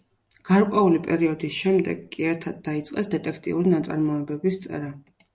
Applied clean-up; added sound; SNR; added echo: none; none; none; none.